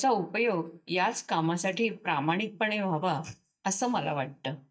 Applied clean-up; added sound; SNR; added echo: neural mask model DeepFilterNet 3.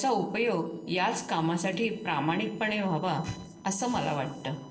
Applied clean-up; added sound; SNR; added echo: neural separator model SepFormer DNS4.